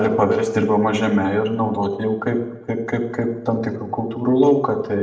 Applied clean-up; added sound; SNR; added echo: none; none; none; reverberation time 0.8 s.